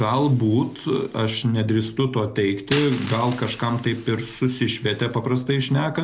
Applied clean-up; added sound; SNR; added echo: none; Coin (dropping); 16 dB; none.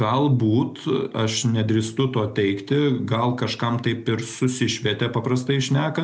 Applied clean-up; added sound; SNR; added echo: none; none; none; none.